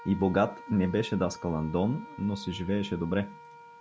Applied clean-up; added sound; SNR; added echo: none; Wind instrument, woodwind instrument; 18 dB; none.